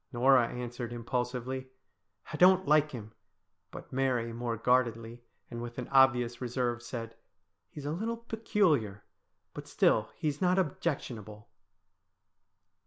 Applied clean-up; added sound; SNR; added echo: none; none; none; none.